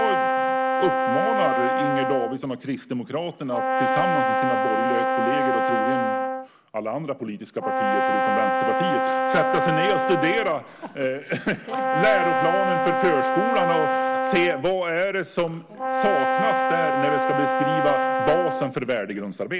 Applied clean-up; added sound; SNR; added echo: none; Brass instrument; -3 dB; none.